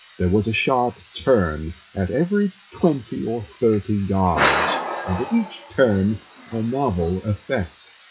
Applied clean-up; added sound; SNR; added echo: classical method WPE with log-MMSE.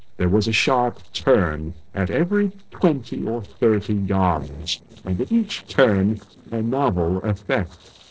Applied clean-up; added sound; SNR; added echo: neural separator model SepFormer DNS4.